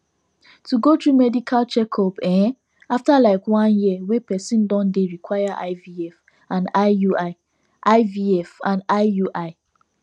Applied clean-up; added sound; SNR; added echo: none; none; none; none.